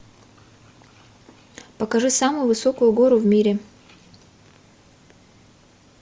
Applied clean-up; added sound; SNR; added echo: none; none; none; none.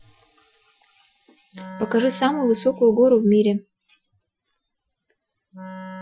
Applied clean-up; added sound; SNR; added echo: classical method Wiener filter.